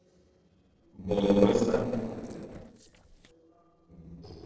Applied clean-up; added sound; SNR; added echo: neural separator model SepFormer DNS4.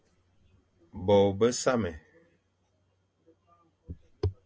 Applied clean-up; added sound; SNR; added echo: none; none; none; none.